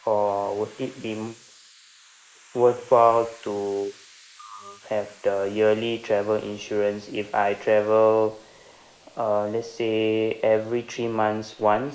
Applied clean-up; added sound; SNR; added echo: neural mask model Resemble Enhance denoiser.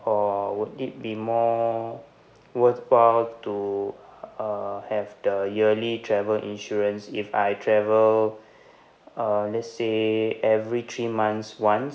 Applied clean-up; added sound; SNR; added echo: none; none; none; none.